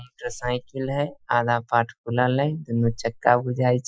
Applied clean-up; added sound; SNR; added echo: classical method Wiener filter.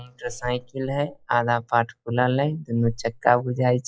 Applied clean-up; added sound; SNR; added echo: classical method log-MMSE.